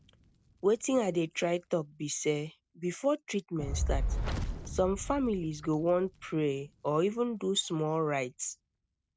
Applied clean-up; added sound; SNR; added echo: none; Fire; 8 dB; none.